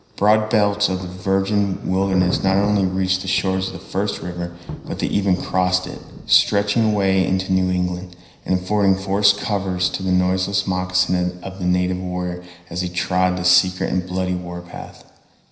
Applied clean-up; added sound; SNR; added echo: none; Thunder; 16 dB; reverberation time 0.9 s.